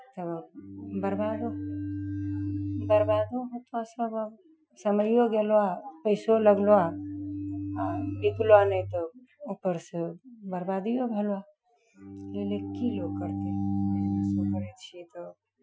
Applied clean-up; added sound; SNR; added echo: classical method Wiener filter.